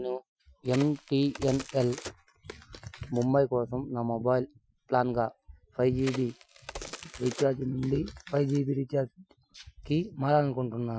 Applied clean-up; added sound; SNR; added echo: classical method Wiener filter.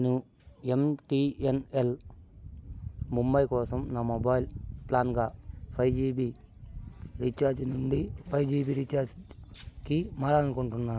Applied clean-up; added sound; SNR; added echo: none; none; none; none.